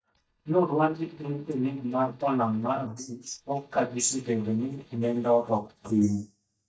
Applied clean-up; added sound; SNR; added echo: neural mask model DeepFilterNet 3.